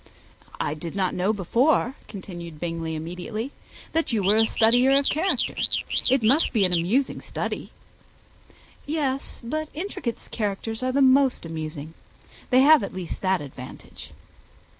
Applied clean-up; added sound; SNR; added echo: none; Alarm / Car; -3 dB; none.